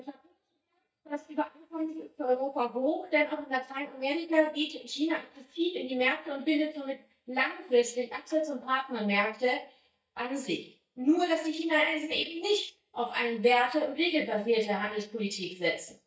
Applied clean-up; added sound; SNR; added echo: neural mask model DeepFilterNet 3.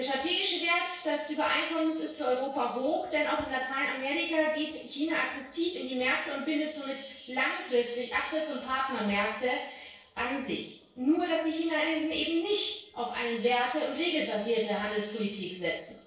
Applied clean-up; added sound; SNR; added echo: neural separator model SepFormer DNS4.